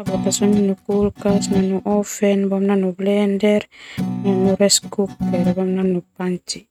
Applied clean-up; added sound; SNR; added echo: neural mask model RNNoise.